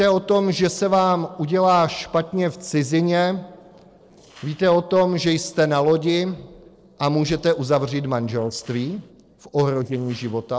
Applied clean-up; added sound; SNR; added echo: neural separator model SepFormer DNS4.